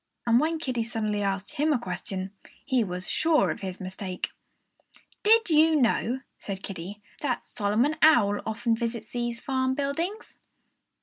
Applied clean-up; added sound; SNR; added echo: none; none; none; none.